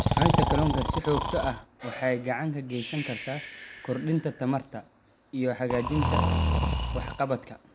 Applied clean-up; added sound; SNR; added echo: none; Breathing; 0 dB; none.